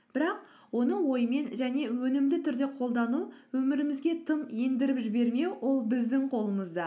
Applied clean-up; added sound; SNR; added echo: none; none; none; none.